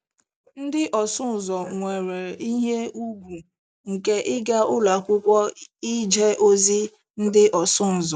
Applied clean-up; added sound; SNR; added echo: none; none; none; none.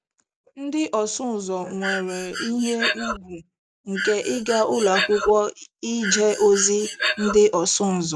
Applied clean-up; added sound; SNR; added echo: none; Breathing; 5 dB; none.